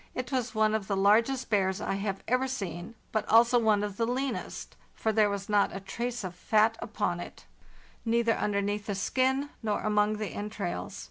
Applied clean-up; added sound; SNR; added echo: none; none; none; none.